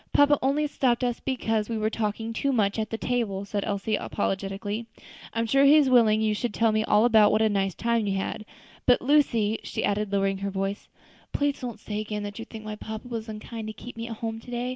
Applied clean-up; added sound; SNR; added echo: none; none; none; none.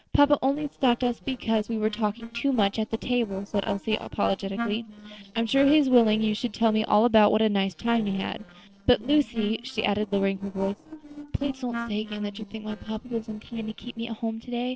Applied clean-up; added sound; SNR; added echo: neural separator model SepFormer DNS4.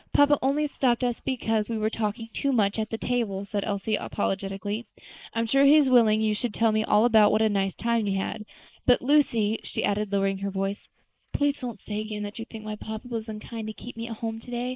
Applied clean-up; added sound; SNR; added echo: neural mask model Resemble Enhance denoiser.